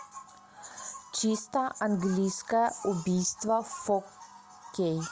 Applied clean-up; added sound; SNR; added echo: none; none; none; none.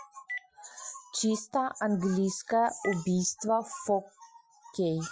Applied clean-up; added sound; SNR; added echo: classical method Wiener filter.